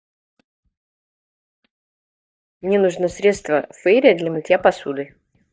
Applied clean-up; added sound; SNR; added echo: neural mask model DeepFilterNet 3.